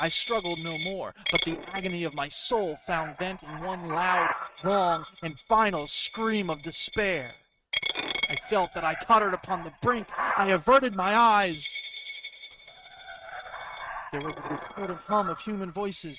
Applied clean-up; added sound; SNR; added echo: neural mask model RNNoise.